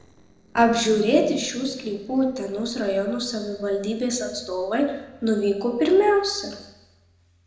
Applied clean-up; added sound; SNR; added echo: neural separator model SepFormer DNS4.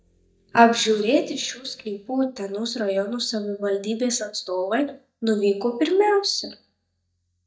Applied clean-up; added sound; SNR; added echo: neural mask model DeepFilterNet 3.